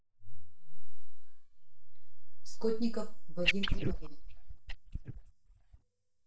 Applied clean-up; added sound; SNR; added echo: neural mask model DeepFilterNet 3.